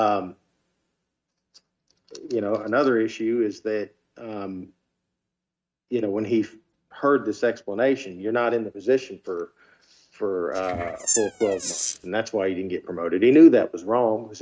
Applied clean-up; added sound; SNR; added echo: neural mask model RNNoise.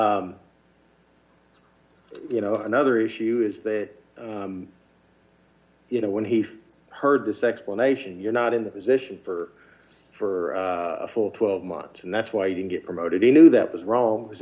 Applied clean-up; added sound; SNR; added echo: none; none; none; none.